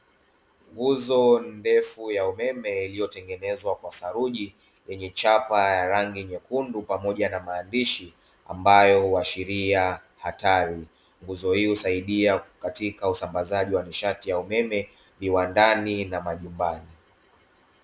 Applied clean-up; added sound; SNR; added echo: none; none; none; none.